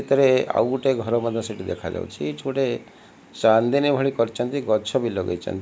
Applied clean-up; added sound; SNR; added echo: none; none; none; none.